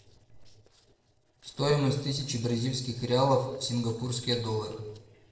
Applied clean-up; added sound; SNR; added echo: neural separator model SepFormer DNS4.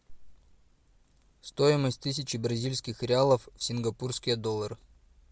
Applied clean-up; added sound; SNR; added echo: none; none; none; none.